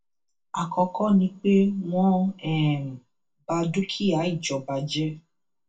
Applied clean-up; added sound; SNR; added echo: none; none; none; reverberation time 0.2 s.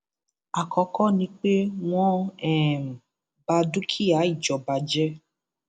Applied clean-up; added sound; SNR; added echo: none; none; none; none.